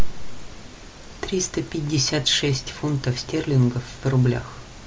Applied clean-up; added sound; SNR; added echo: none; none; none; none.